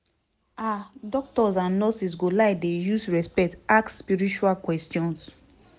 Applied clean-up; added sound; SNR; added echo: none; none; none; none.